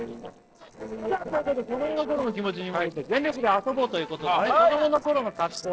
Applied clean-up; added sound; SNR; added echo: neural separator model SepFormer DNS4.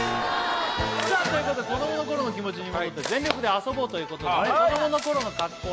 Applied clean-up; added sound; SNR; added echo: none; none; none; none.